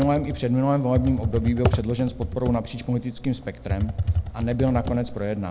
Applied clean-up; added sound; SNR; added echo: none; Computer keyboard; 4 dB; none.